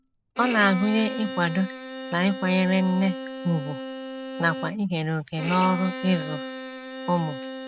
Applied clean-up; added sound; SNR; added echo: none; Bowed string instrument; 9 dB; none.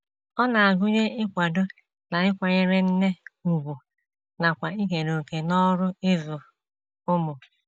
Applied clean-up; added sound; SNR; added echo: none; none; none; none.